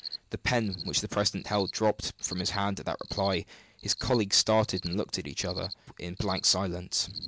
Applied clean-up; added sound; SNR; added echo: none; Cricket; 13 dB; none.